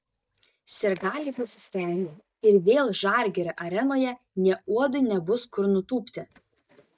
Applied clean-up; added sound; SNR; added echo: neural mask model DeepFilterNet 3.